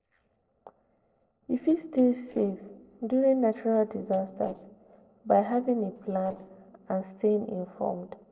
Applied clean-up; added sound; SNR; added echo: neural separator model SepFormer DNS4.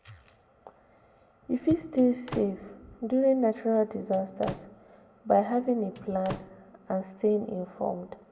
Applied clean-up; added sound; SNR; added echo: none; Slam / Microwave oven; 13 dB; reverberation time 1.1 s.